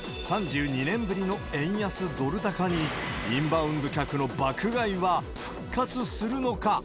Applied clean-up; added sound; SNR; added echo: none; Wind instrument, woodwind instrument; 19 dB; none.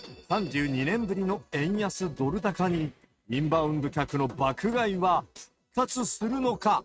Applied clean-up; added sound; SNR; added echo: neural mask model RNNoise.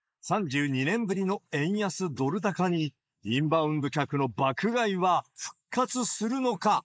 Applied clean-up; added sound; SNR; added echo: neural mask model Resemble Enhance denoiser.